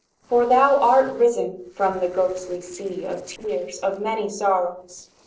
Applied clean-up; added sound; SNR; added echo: neural separator model SepFormer DNS4.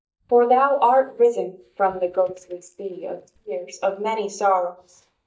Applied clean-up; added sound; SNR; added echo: neural mask model DeepFilterNet 3.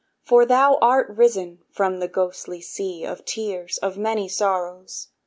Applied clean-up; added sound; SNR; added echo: none; none; none; none.